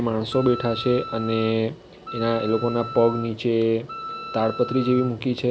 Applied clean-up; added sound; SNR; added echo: none; Wind instrument, woodwind instrument; 12 dB; none.